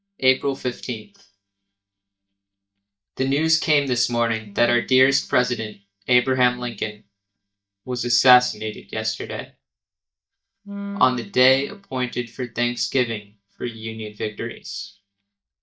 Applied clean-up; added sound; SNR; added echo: neural mask model DeepFilterNet 3.